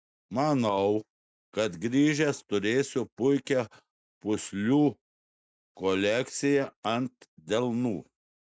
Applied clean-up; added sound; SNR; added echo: none; none; none; none.